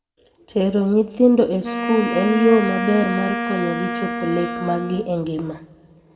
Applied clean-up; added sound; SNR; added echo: none; Wind instrument, woodwind instrument; 7 dB; reverberation time 1.0 s.